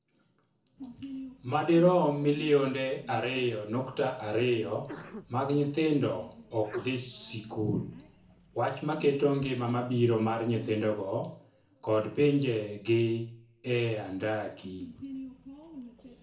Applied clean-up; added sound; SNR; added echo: none; Sneeze; 17 dB; reverberation time 0.6 s.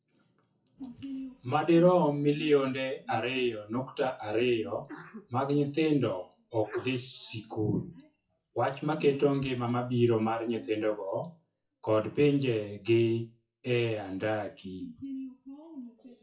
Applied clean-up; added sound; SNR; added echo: classical method WPE with log-MMSE.